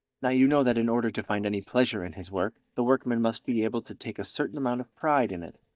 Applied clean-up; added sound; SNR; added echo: neural mask model DeepFilterNet 3.